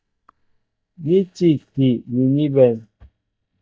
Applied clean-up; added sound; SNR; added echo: neural mask model DeepFilterNet 3.